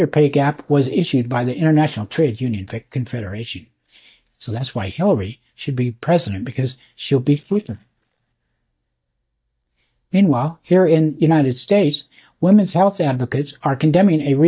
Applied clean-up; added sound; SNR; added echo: neural mask model DeepFilterNet 3.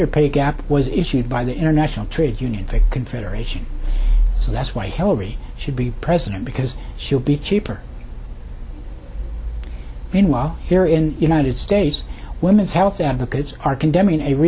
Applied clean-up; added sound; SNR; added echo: none; none; none; none.